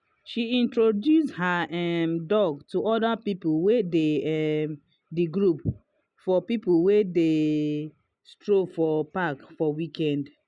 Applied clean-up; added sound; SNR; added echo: none; none; none; none.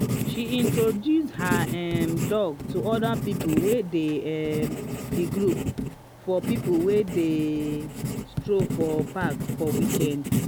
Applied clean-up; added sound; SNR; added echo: none; Writing; 2 dB; none.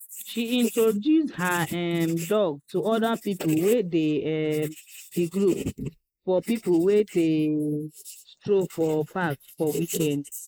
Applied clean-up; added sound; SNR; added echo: neural mask model Resemble Enhance denoiser.